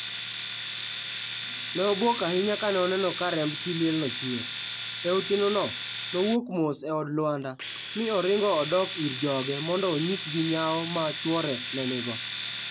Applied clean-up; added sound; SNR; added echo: none; Domestic sounds, home sounds; 6 dB; none.